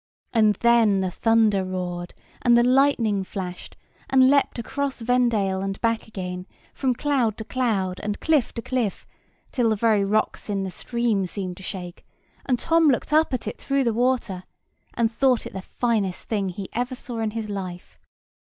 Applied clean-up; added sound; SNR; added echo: none; none; none; none.